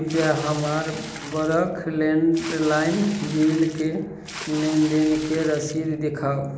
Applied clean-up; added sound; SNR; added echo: none; Water / Splash, splatter; 15 dB; none.